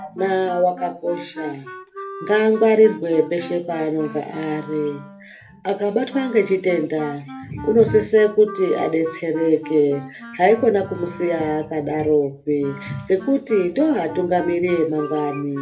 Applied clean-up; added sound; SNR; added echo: none; Wind instrument, woodwind instrument; 16 dB; reverberation time 0.3 s.